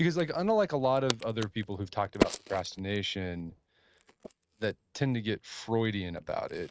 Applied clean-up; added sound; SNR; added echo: neural mask model RNNoise.